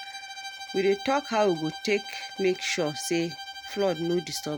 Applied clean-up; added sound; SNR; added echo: none; Bowed string instrument; 11 dB; none.